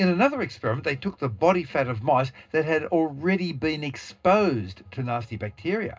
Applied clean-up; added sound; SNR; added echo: none; none; none; reverberation time 0.2 s.